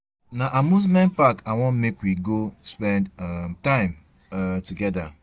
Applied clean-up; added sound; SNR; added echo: none; none; none; none.